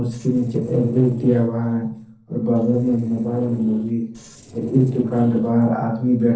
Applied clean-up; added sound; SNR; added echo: neural separator model SepFormer DNS4.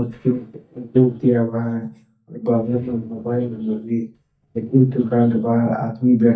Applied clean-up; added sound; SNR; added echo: neural mask model DeepFilterNet 3.